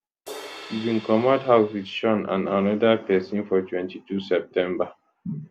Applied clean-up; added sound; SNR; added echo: none; Crash cymbal; 17 dB; none.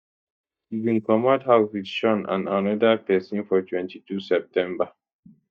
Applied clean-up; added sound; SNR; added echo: neural mask model DeepFilterNet 3.